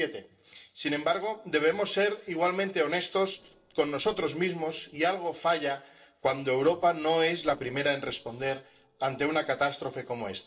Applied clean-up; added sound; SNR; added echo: neural separator model SepFormer DNS4.